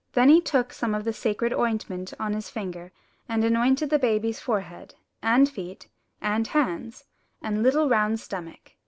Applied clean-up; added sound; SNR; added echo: none; none; none; none.